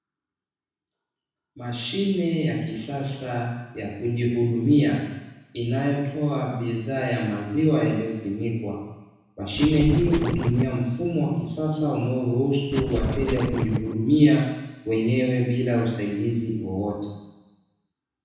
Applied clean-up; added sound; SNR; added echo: none; Scratching (performance technique); 2 dB; reverberation time 1.1 s.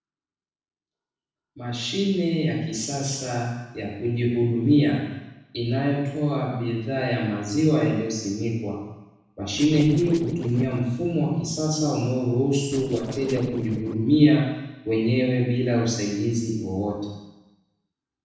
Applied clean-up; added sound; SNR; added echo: neural separator model SepFormer DNS4.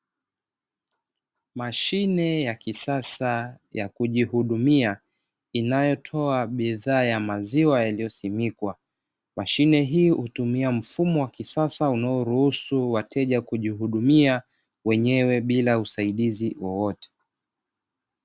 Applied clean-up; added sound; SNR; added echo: none; none; none; none.